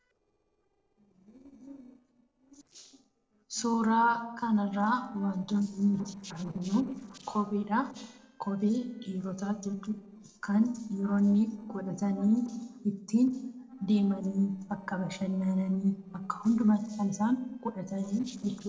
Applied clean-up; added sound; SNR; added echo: neural separator model SepFormer DNS4.